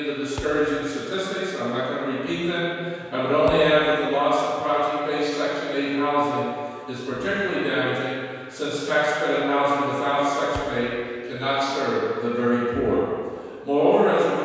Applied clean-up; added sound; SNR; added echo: none; Thump, thud; 19 dB; reverberation time 1.9 s.